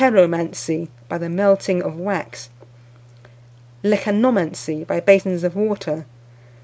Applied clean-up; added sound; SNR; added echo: none; none; none; none.